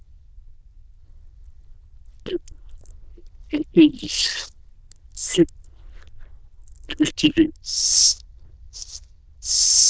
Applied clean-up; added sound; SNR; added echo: neural diffusion model UNIVERSE++.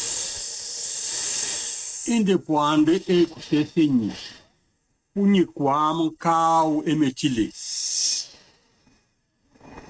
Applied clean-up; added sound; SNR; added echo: neural mask model RNNoise.